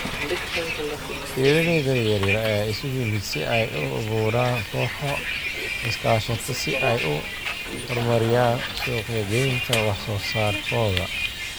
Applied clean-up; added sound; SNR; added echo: none; Bus; 4 dB; none.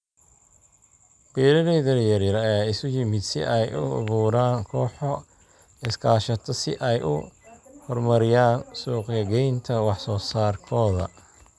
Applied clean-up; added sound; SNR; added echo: none; none; none; none.